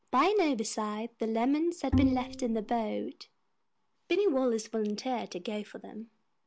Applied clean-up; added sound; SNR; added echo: none; Bowed string instrument; 1 dB; none.